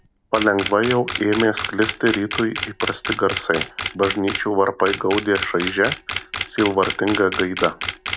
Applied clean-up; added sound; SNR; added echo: none; Camera; 7 dB; none.